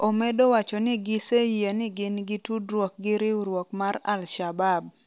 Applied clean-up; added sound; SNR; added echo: none; none; none; none.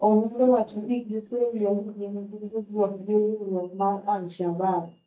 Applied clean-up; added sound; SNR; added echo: neural mask model DeepFilterNet 3.